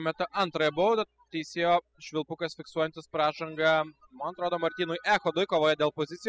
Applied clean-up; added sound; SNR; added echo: classical method spectral subtraction.